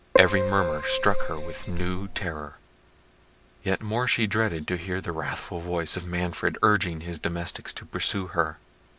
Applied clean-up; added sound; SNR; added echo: none; Keyboard (musical); -2 dB; none.